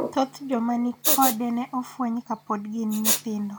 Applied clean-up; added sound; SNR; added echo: none; Respiratory sounds; 3 dB; none.